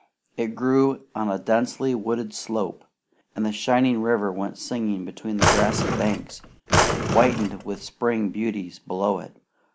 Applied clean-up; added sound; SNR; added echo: none; Drawer open or close; -1 dB; none.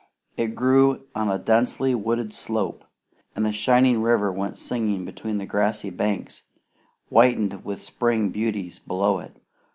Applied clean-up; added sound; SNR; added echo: none; none; none; none.